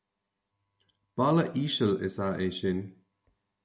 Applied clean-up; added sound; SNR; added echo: none; none; none; none.